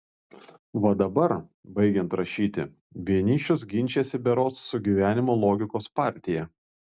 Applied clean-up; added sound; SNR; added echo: none; none; none; none.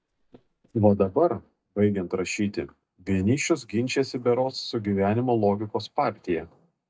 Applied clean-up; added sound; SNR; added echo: neural mask model DeepFilterNet 3.